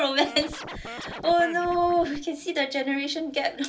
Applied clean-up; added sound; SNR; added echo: none; Scratching (performance technique); 13 dB; reverberation time 0.2 s.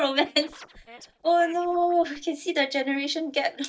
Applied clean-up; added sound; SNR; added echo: neural mask model DeepFilterNet 3.